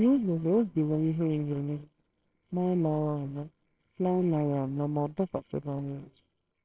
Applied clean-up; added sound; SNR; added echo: neural separator model SepFormer WHAMR!.